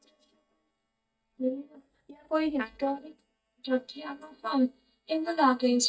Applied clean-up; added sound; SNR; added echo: neural mask model DeepFilterNet 3.